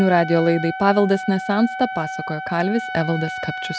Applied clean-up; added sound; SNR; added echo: none; Trumpet; 9 dB; none.